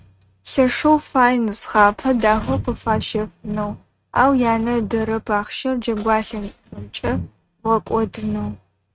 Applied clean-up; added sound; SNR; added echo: neural mask model RNNoise.